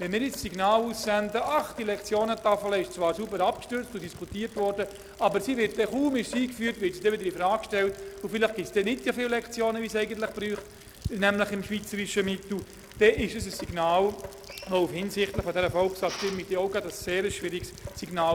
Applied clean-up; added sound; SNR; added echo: none; Drill + Rain; 16 dB; none.